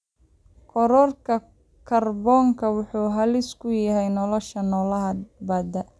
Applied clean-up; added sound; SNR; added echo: none; none; none; none.